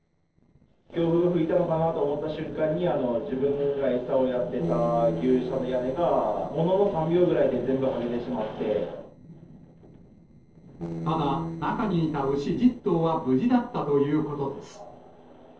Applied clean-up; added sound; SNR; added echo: neural separator model SepFormer DNS4.